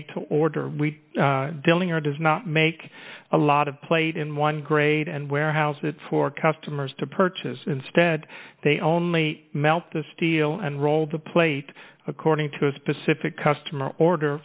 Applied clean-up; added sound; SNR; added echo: none; none; none; none.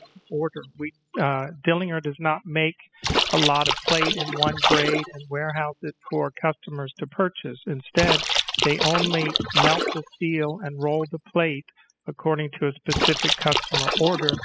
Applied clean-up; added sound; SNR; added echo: classical method spectral subtraction.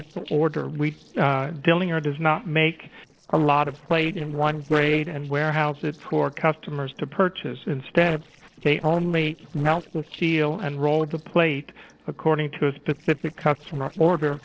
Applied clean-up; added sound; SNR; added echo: neural separator model SepFormer DNS4.